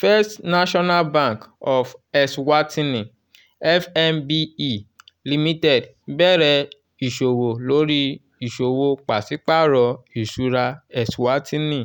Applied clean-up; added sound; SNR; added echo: none; none; none; none.